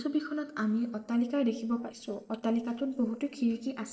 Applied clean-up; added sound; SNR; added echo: neural separator model SepFormer DNS4.